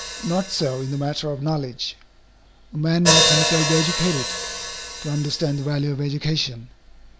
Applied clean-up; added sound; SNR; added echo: none; Hi-hat; 2 dB; none.